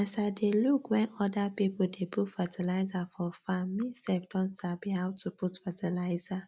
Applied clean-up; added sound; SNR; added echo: none; none; none; none.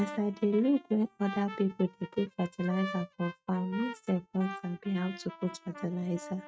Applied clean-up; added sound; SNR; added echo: neural mask model RNNoise.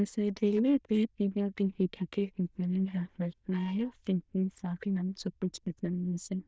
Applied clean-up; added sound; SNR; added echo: neural diffusion model UNIVERSE++.